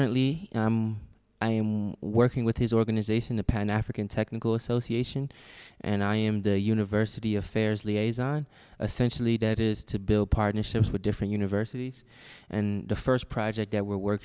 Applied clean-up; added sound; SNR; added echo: none; none; none; none.